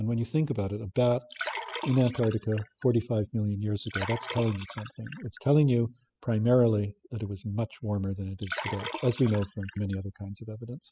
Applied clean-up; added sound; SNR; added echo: classical method spectral subtraction.